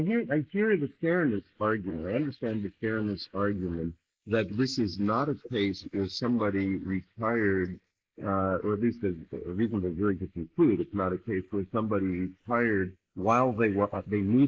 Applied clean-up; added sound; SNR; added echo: neural mask model Resemble Enhance denoiser.